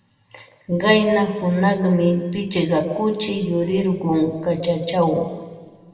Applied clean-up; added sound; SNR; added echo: none; none; none; reverberation time 1.7 s.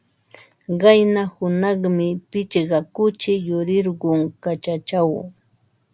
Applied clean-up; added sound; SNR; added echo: none; none; none; none.